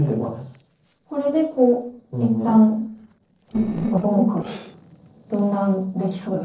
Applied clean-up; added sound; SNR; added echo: neural separator model SepFormer DNS4.